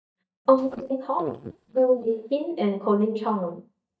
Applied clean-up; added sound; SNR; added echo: neural mask model DeepFilterNet 3.